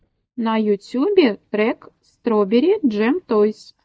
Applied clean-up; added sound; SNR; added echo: neural mask model DeepFilterNet 3.